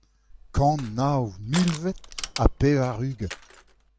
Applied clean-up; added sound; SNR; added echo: none; Crushing; 14 dB; none.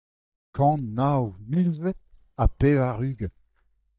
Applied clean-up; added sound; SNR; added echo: neural mask model DeepFilterNet 3.